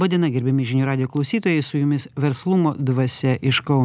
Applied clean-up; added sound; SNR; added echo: none; none; none; none.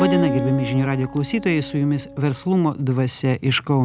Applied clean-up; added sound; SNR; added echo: none; Acoustic guitar; 9 dB; none.